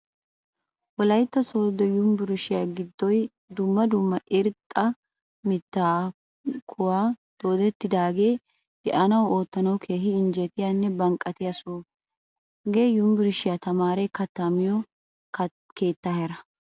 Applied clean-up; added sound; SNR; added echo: none; none; none; none.